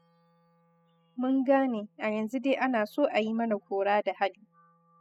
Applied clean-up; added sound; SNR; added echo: classical method spectral subtraction.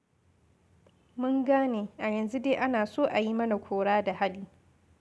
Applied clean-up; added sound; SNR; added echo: none; none; none; none.